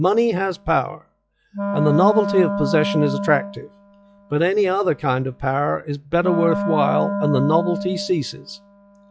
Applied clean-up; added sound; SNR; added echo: classical method log-MMSE.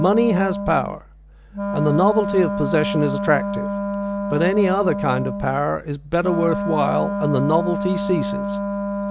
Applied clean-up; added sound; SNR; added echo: none; Wind instrument, woodwind instrument; 4 dB; none.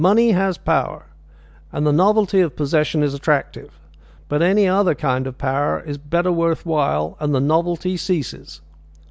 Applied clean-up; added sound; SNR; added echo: none; none; none; none.